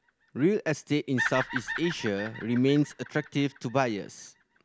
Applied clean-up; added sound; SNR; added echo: none; Bird vocalization, bird call, bird song; 10 dB; none.